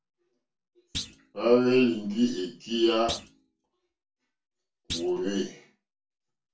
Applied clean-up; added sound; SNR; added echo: none; Thump, thud; 13 dB; reverberation time 0.2 s.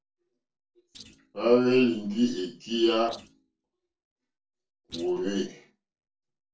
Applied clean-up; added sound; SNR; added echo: neural separator model SepFormer DNS4.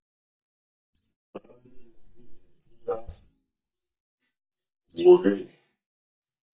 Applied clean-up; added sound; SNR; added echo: neural mask model DeepFilterNet 3.